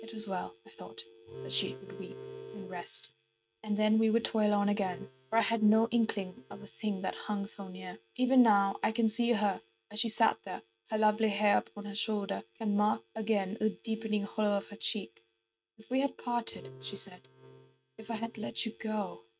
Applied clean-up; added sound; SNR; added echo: neural mask model RNNoise.